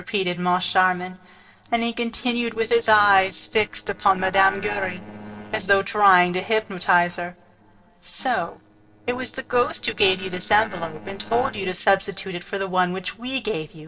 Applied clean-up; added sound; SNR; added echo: neural separator model SepFormer DNS4.